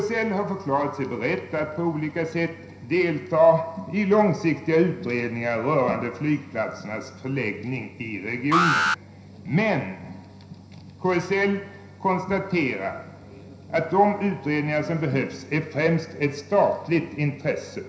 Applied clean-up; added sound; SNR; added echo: none; Alarm; 1 dB; reverberation time 0.5 s.